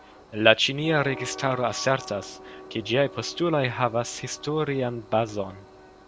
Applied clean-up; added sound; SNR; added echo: none; Train; 17 dB; none.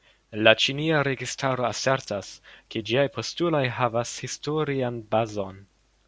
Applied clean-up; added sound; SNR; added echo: none; none; none; none.